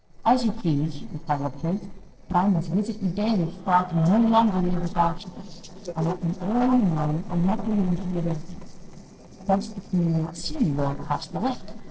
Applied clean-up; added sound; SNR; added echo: neural separator model SepFormer DNS4.